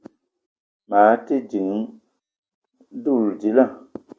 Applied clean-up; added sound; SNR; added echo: none; none; none; none.